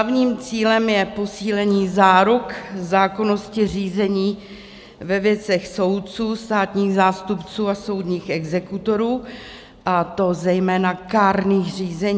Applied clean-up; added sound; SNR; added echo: none; none; none; none.